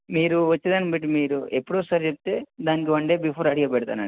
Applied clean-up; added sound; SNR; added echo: none; none; none; none.